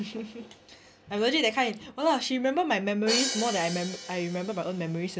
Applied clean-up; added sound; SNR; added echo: none; Crash cymbal; 9 dB; none.